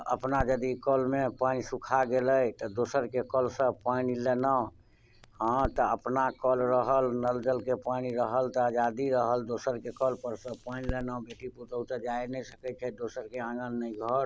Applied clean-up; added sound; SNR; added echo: none; Crackle; 18 dB; none.